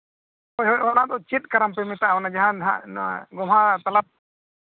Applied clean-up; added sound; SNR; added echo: none; none; none; none.